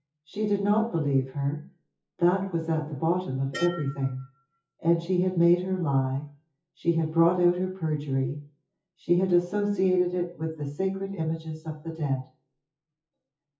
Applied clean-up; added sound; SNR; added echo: classical method WPE with log-MMSE.